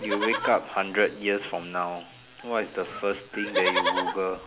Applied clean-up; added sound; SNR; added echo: none; Livestock, farm animals, working animals; 4 dB; none.